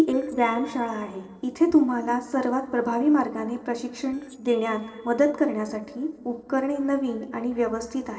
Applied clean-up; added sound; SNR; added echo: neural separator model SepFormer DNS4.